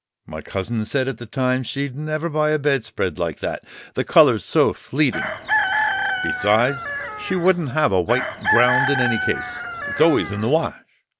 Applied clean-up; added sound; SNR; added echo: none; Chicken, rooster; 3 dB; none.